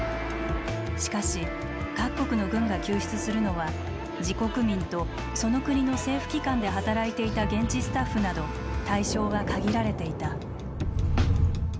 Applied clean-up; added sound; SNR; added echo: none; none; none; none.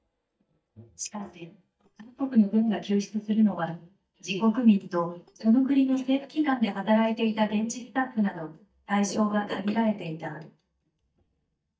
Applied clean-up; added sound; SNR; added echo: neural mask model DeepFilterNet 3.